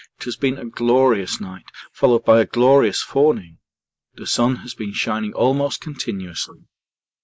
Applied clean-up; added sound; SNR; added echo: neural mask model Resemble Enhance denoiser.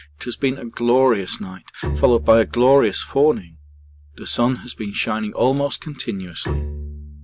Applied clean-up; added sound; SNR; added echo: none; Bowed string instrument; 12 dB; none.